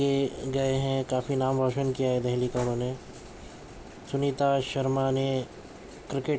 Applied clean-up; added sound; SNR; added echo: none; none; none; none.